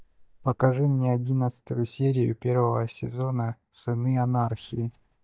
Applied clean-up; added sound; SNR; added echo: neural mask model DeepFilterNet 3.